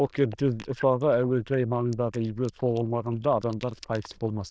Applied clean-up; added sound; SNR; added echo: neural diffusion model UNIVERSE++.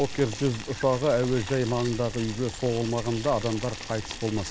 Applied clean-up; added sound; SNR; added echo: none; Boiling; 11 dB; none.